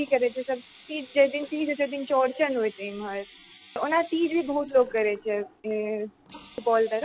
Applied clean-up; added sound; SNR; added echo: none; Water tap, faucet; 16 dB; none.